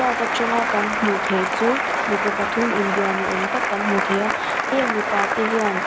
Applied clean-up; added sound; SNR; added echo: none; Applause; -2 dB; none.